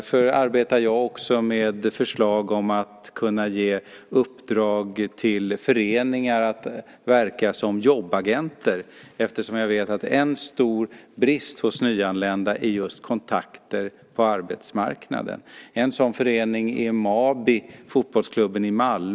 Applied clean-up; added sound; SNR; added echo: none; none; none; none.